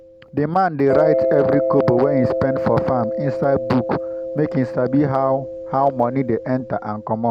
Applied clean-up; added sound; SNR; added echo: none; Mallet percussion; 4 dB; none.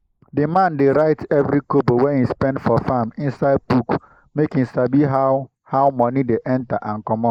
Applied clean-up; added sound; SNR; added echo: neural mask model Resemble Enhance denoiser.